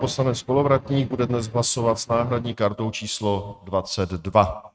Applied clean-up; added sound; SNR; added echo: neural mask model RNNoise.